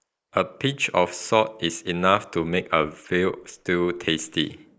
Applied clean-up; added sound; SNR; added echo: neural mask model Resemble Enhance denoiser.